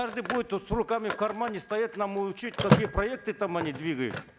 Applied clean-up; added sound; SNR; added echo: none; Telephone; 2 dB; none.